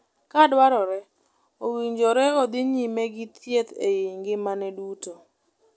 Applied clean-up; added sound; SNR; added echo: none; none; none; none.